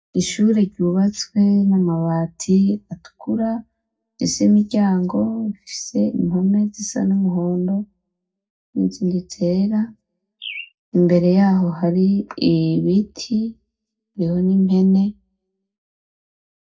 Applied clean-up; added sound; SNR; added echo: none; Bird; 18 dB; reverberation time 0.4 s.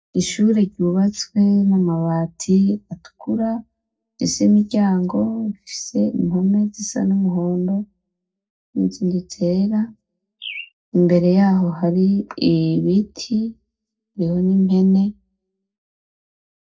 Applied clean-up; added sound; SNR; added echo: neural separator model SepFormer DNS4.